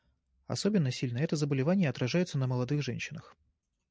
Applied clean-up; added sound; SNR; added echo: none; none; none; none.